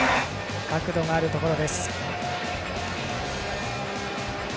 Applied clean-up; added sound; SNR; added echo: none; none; none; none.